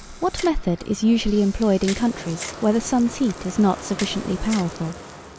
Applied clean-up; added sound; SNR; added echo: none; Bathtub (filling or washing) + Camera; 14 dB; none.